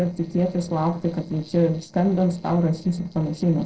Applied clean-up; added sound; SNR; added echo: neural separator model SepFormer DNS4.